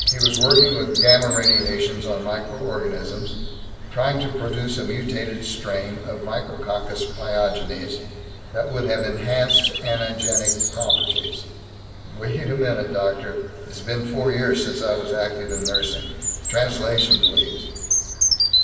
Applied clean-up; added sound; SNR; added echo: none; Bird vocalization, bird call, bird song; 0 dB; reverberation time 2.0 s.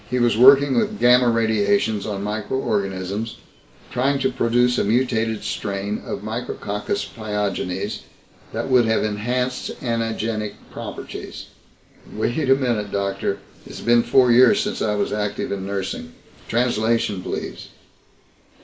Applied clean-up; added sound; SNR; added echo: none; none; none; none.